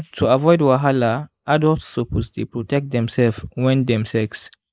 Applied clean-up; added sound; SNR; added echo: neural mask model Resemble Enhance denoiser.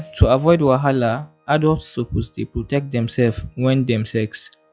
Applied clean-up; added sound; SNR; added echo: classical method log-MMSE.